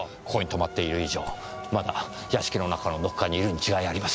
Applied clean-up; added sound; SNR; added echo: none; Wood; 17 dB; none.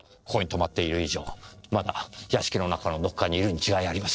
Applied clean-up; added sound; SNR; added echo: neural separator model SepFormer DNS4.